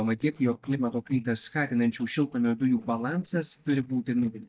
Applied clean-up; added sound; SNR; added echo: neural mask model DeepFilterNet 3.